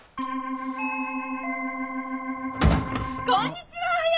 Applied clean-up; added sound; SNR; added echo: none; Organ; 3 dB; none.